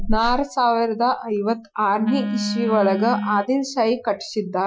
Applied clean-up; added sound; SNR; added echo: classical method Wiener filter.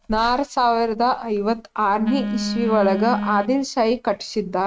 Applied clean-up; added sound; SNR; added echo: neural mask model RNNoise.